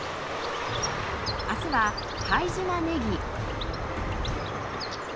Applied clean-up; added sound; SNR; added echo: none; Bird; 2 dB; none.